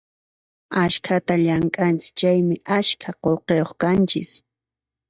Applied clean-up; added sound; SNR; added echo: neural mask model DeepFilterNet 3.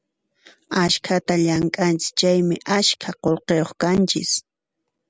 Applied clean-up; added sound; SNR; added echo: none; none; none; none.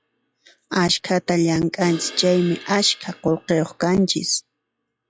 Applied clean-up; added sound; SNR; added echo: classical method log-MMSE.